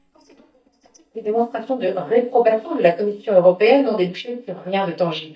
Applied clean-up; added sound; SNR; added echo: neural mask model DeepFilterNet 3.